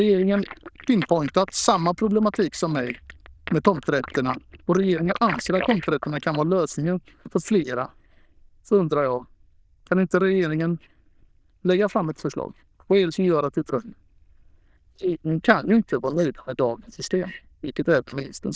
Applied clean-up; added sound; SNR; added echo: neural diffusion model UNIVERSE++.